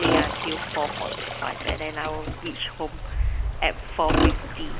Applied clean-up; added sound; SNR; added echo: none; Stream + Motor vehicle (road); -4 dB; none.